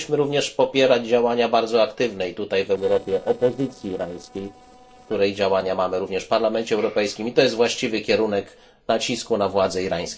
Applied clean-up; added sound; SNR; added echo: neural separator model SepFormer DNS4.